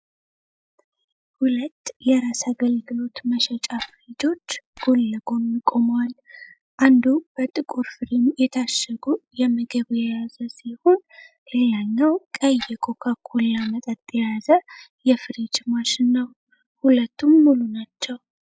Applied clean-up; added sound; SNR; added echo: classical method log-MMSE.